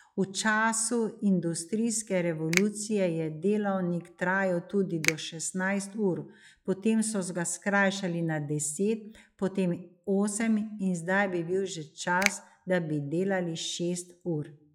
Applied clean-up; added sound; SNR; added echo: classical method log-MMSE.